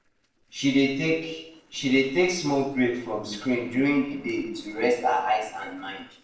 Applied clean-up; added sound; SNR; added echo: neural separator model SepFormer DNS4.